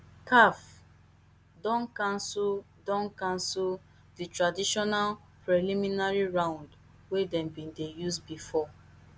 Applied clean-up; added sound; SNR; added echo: none; none; none; none.